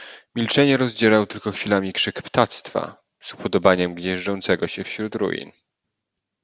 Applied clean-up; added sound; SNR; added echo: none; none; none; none.